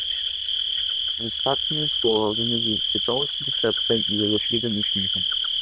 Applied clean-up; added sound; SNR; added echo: neural diffusion model UNIVERSE++.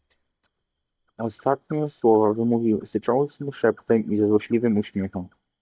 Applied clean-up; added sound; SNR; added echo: neural mask model DeepFilterNet 3.